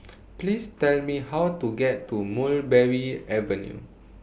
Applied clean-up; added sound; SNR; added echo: none; none; none; none.